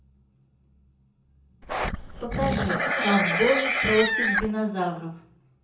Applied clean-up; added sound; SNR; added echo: none; Livestock, farm animals, working animals; -2 dB; reverberation time 0.5 s.